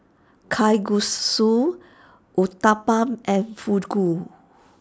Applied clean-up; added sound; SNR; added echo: none; none; none; none.